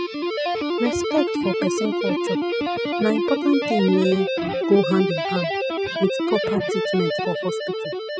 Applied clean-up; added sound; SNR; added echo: classical method spectral subtraction.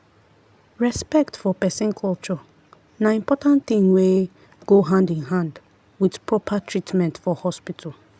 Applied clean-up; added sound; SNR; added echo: none; none; none; none.